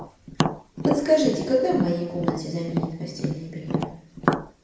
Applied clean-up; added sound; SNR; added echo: none; Tap; 3 dB; reverberation time 0.9 s.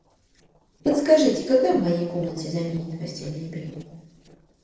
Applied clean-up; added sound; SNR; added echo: neural separator model SepFormer DNS4.